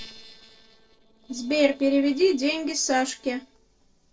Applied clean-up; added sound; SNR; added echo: neural separator model SepFormer DNS4.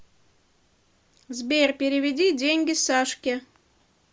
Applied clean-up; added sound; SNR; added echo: none; none; none; none.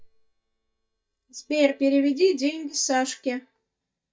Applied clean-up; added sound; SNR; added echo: neural mask model DeepFilterNet 3.